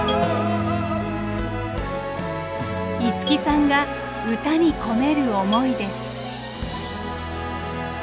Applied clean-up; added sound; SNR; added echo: none; Marimba, xylophone; 14 dB; none.